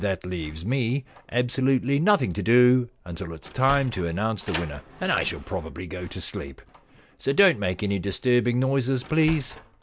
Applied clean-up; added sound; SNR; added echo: none; Sliding door; 19 dB; none.